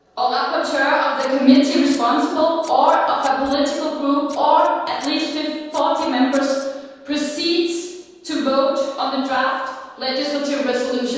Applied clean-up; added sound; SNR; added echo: neural separator model SepFormer DNS4.